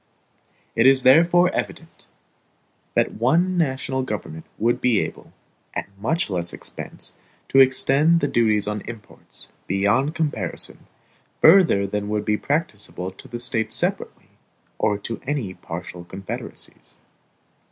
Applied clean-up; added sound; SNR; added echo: none; none; none; none.